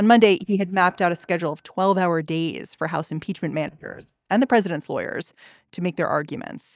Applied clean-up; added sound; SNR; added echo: neural mask model DeepFilterNet 3.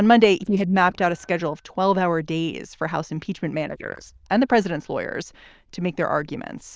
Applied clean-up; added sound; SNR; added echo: neural diffusion model UNIVERSE++.